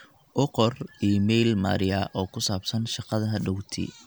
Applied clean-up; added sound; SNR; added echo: none; none; none; none.